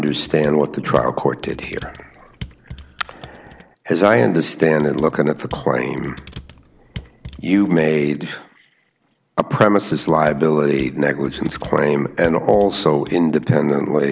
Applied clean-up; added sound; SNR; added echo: none; Computer keyboard; 20 dB; none.